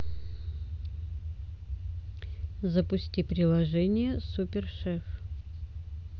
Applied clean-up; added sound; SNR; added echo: none; none; none; none.